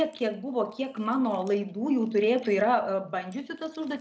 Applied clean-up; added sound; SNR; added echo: neural mask model Resemble Enhance denoiser.